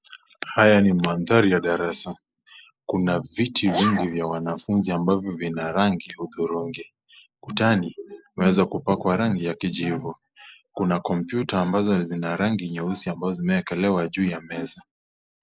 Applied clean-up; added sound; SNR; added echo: neural mask model Resemble Enhance denoiser.